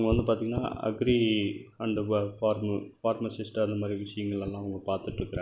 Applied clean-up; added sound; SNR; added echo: none; none; none; none.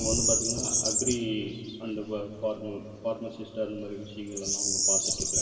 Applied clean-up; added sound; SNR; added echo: none; Bird vocalization, bird call, bird song; -2 dB; reverberation time 2.2 s.